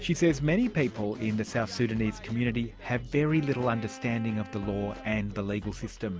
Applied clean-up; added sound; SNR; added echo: none; Wind instrument, woodwind instrument; 19 dB; none.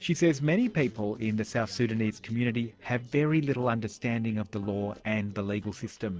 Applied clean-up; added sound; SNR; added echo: neural separator model SepFormer DNS4.